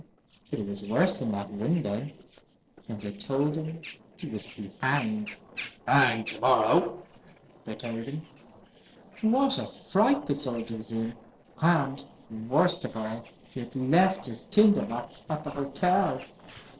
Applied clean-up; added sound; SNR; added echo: neural separator model SepFormer DNS4.